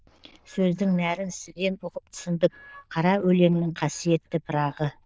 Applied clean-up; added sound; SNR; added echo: neural diffusion model UNIVERSE++.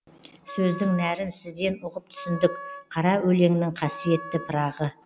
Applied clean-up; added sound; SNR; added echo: none; Wind instrument, woodwind instrument; 16 dB; none.